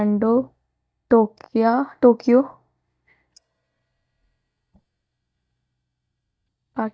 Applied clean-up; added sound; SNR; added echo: neural mask model DeepFilterNet 3.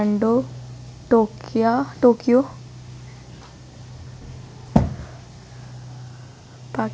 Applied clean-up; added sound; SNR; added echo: none; none; none; none.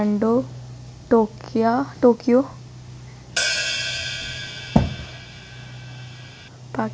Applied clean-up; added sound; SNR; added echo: none; Hi-hat; 6 dB; none.